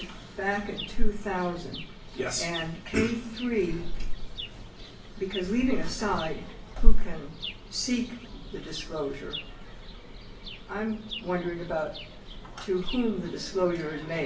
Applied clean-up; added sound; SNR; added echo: none; Chirp, tweet; 19 dB; reverberation time 0.3 s.